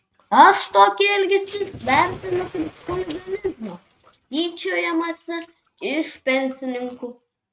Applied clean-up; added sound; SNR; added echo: neural mask model RNNoise.